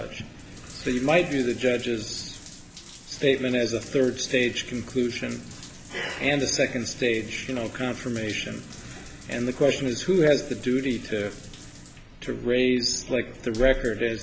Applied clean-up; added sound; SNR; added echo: none; Drip / Trickle, dribble / Bathtub (filling or washing) / Water tap, faucet; 17 dB; none.